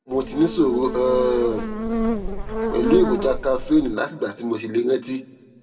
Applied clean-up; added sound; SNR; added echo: none; Buzz; 4 dB; reverberation time 1.0 s.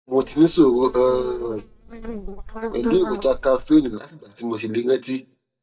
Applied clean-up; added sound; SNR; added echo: neural mask model DeepFilterNet 3.